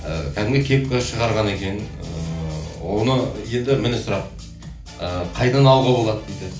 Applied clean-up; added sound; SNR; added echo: none; Piano; 20 dB; reverberation time 0.4 s.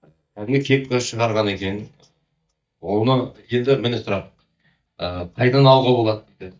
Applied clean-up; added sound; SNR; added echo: neural mask model DeepFilterNet 3.